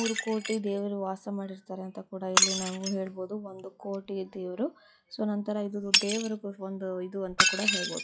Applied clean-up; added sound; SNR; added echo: classical method log-MMSE.